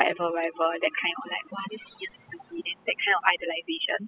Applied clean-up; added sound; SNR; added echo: classical method spectral subtraction.